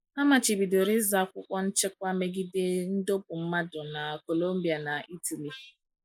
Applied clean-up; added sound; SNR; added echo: neural mask model Resemble Enhance denoiser.